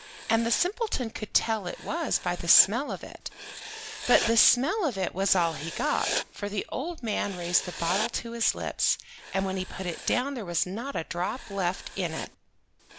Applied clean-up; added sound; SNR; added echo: none; Writing; 11 dB; none.